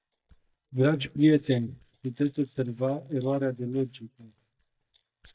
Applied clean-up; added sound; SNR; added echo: neural mask model DeepFilterNet 3.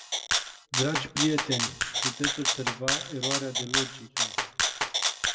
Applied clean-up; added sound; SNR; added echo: none; Rattle (instrument); -4 dB; reverberation time 1.0 s.